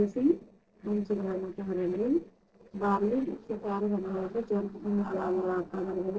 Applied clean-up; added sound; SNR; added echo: neural separator model SepFormer DNS4.